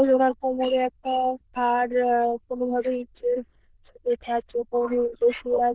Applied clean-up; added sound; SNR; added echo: neural diffusion model UNIVERSE++.